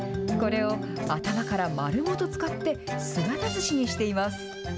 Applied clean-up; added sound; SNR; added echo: none; none; none; none.